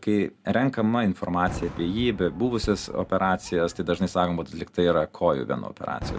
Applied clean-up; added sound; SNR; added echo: none; Fireworks; 16 dB; none.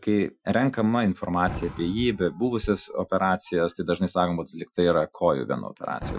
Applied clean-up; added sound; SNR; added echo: classical method Wiener filter.